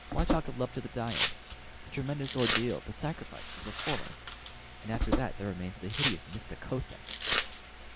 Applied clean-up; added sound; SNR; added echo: none; Domestic sounds, home sounds; -4 dB; none.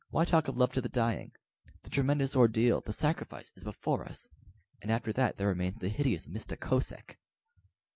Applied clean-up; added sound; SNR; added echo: none; none; none; none.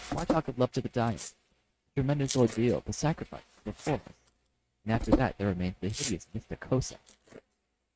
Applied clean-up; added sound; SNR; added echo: neural mask model RNNoise.